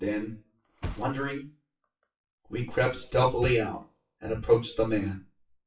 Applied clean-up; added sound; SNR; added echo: classical method WPE with log-MMSE.